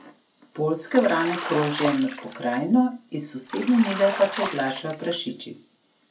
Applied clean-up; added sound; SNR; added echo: none; Bathtub (filling or washing); 10 dB; none.